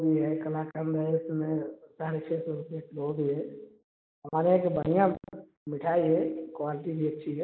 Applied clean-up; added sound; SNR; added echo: neural mask model Resemble Enhance denoiser.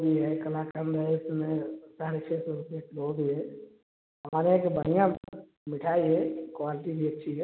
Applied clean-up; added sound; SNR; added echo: none; none; none; none.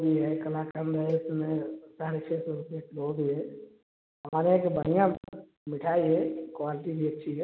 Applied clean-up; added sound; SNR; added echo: none; Cowbell; 10 dB; none.